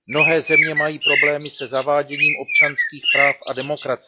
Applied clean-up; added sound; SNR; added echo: classical method log-MMSE.